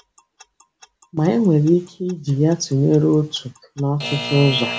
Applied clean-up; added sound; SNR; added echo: none; Alarm / Clock; 14 dB; none.